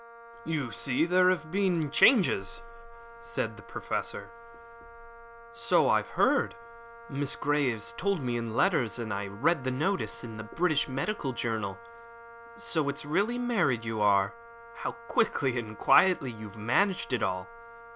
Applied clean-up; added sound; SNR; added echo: none; Wind instrument, woodwind instrument; 18 dB; none.